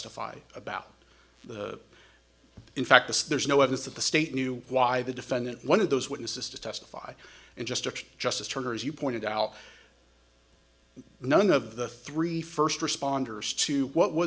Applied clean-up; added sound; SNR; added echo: none; none; none; none.